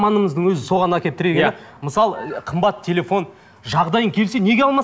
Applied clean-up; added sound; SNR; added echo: none; none; none; none.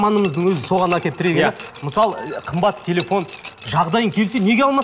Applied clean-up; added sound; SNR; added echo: none; Glass; 15 dB; none.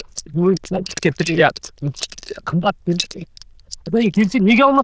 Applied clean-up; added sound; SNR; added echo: neural diffusion model UNIVERSE++.